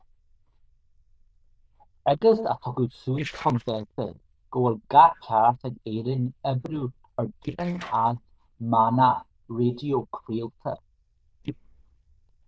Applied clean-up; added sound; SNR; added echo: neural diffusion model UNIVERSE++.